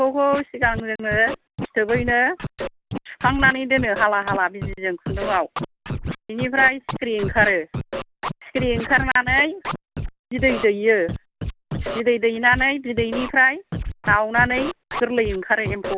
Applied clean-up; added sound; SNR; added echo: none; Scratching (performance technique); 9 dB; none.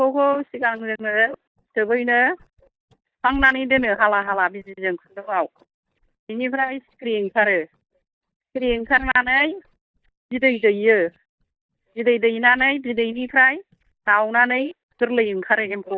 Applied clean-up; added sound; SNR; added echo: neural mask model DeepFilterNet 3.